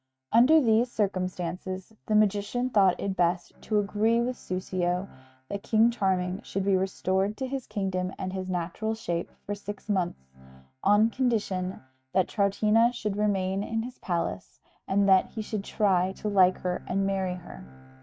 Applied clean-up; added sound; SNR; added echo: neural mask model RNNoise.